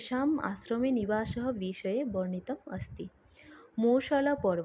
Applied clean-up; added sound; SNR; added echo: none; none; none; none.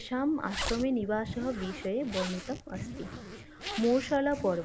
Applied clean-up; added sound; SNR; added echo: none; Zipper (clothing); 10 dB; none.